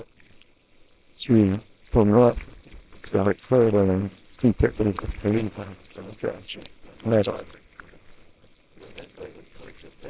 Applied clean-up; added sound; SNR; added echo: neural separator model SepFormer WHAMR!.